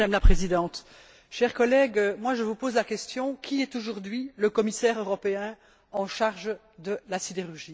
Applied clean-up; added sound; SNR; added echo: none; none; none; none.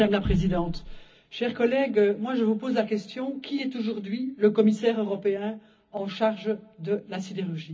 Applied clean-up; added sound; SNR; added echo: none; none; none; reverberation time 0.4 s.